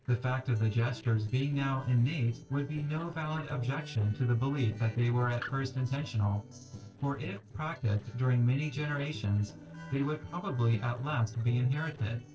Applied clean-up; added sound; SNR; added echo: neural separator model SepFormer DNS4.